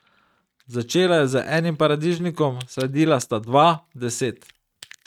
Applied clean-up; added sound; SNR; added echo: neural mask model RNNoise.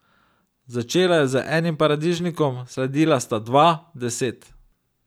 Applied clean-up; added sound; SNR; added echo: none; none; none; none.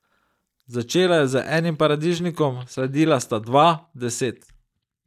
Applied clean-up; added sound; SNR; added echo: neural mask model DeepFilterNet 3.